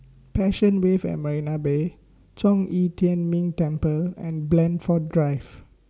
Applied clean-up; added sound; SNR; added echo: none; none; none; none.